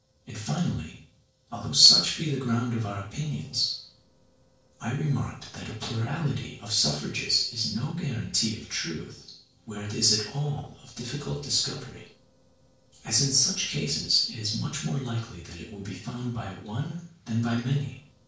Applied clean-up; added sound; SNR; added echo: neural separator model SepFormer DNS4.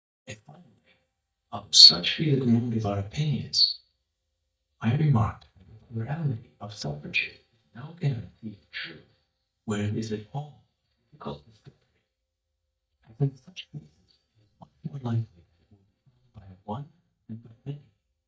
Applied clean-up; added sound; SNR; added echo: neural mask model DeepFilterNet 3.